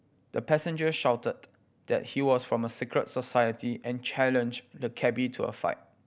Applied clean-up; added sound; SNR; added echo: none; none; none; none.